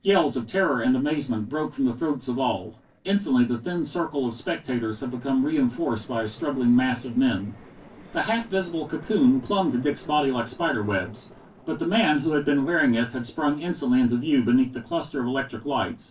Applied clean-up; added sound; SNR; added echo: neural separator model SepFormer DNS4.